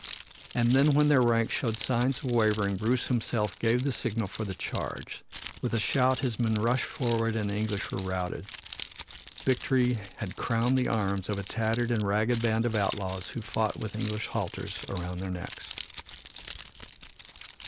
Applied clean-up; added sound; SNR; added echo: none; Keys jangling; 16 dB; none.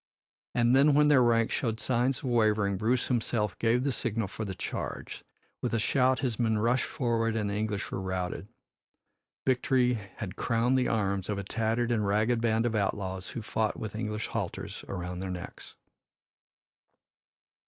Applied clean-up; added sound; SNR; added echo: none; none; none; none.